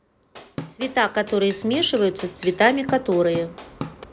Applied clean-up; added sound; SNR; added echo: none; Drum / Drum kit; 15 dB; none.